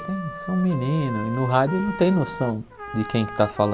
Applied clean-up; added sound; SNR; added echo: none; Trumpet; 11 dB; none.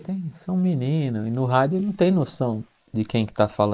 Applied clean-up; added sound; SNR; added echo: neural mask model Resemble Enhance denoiser.